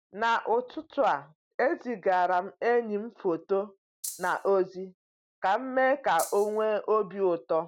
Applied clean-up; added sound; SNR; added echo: none; Rattle (instrument); 12 dB; none.